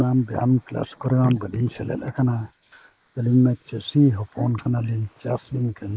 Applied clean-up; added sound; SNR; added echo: neural mask model Resemble Enhance denoiser.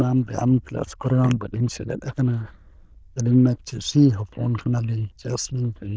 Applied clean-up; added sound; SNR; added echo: neural diffusion model UNIVERSE++.